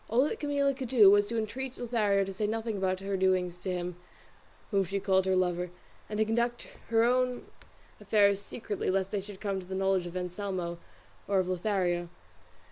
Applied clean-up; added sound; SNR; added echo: none; none; none; none.